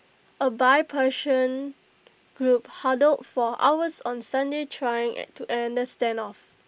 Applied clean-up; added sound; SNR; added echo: none; none; none; none.